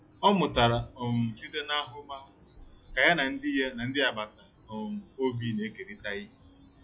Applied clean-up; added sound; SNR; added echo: classical method log-MMSE.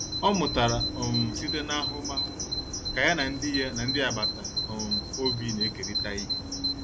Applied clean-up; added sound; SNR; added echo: none; Bird vocalization, bird call, bird song; 2 dB; none.